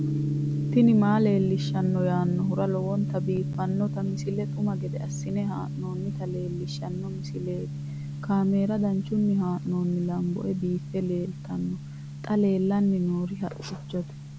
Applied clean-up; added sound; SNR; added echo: none; Gong; 4 dB; none.